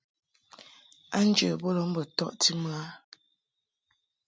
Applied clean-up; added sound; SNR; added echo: none; none; none; none.